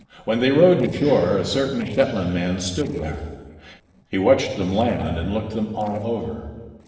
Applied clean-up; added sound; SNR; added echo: neural separator model SepFormer DNS4.